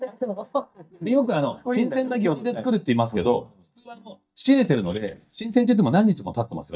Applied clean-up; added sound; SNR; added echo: neural mask model DeepFilterNet 3.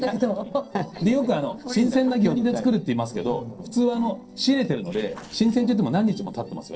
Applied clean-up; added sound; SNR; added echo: neural separator model SepFormer DNS4.